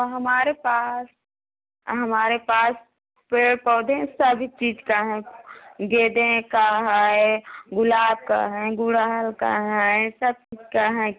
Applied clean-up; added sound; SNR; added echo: none; none; none; none.